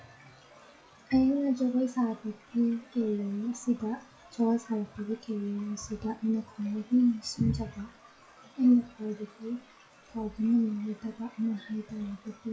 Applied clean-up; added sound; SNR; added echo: classical method WPE with log-MMSE.